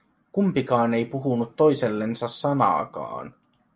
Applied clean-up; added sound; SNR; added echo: none; none; none; none.